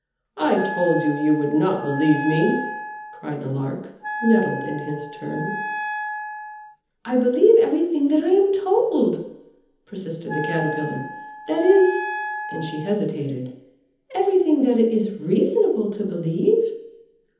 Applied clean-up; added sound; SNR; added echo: none; Wind instrument, woodwind instrument; 9 dB; reverberation time 1.3 s.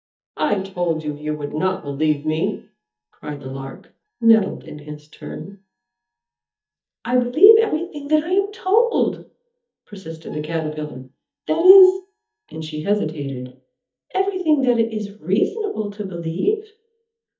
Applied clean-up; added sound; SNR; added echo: neural mask model DeepFilterNet 3.